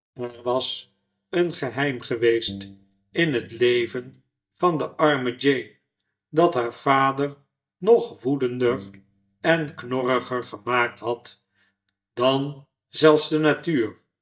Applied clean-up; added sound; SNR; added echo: neural mask model DeepFilterNet 3.